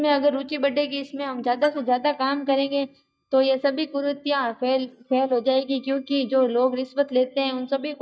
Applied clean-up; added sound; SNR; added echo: neural mask model DeepFilterNet 3.